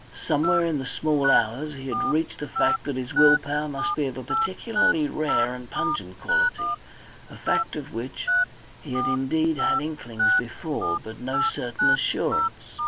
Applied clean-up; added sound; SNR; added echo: none; Telephone; 0 dB; none.